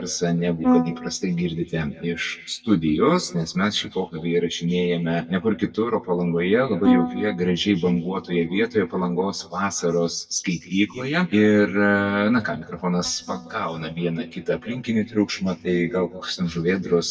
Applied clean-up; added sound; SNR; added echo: neural mask model DeepFilterNet 3.